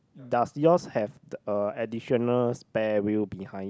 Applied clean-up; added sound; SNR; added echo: none; none; none; none.